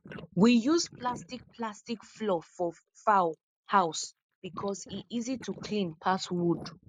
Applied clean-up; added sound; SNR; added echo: neural mask model Resemble Enhance denoiser.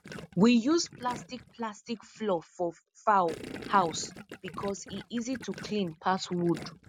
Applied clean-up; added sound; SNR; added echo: none; Gurgling; 16 dB; none.